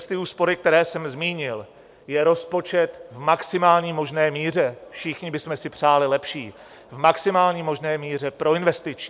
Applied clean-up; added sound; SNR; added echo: none; none; none; none.